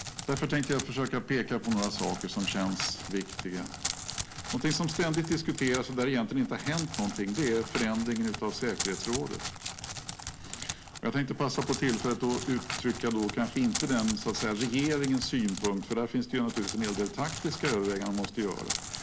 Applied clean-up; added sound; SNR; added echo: none; Crackle; 8 dB; none.